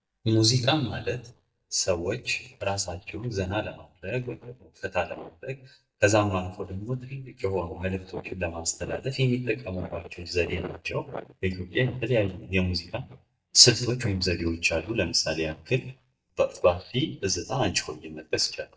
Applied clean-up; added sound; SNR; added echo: neural mask model DeepFilterNet 3.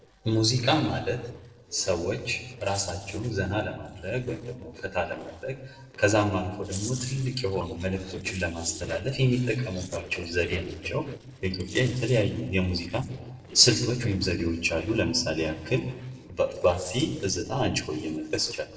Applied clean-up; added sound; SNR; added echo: neural separator model SepFormer DNS4.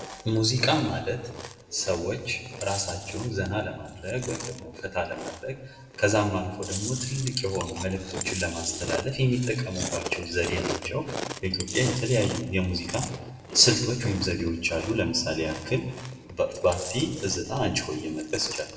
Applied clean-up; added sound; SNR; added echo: none; Chewing, mastication; 10 dB; reverberation time 1.0 s.